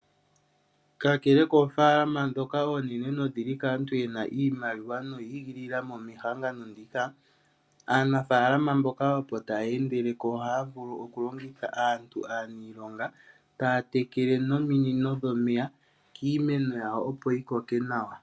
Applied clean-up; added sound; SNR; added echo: none; none; none; none.